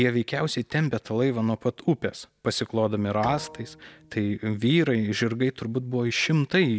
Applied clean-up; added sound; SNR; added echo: none; Bowed string instrument; 19 dB; none.